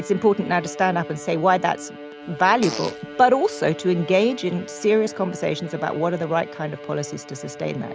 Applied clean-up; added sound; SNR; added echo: none; Fart + Bowed string instrument; 13 dB; none.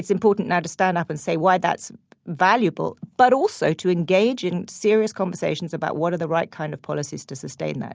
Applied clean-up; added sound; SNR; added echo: none; none; none; none.